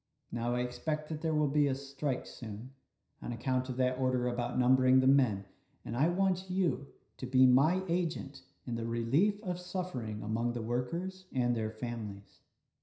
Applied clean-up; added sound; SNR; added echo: none; none; none; reverberation time 0.5 s.